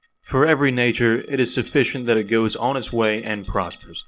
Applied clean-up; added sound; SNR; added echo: neural separator model SepFormer DNS4.